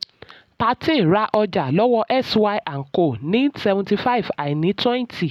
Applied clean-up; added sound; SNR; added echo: none; none; none; none.